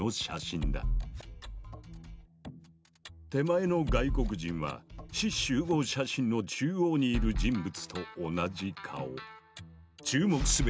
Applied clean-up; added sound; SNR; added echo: none; none; none; none.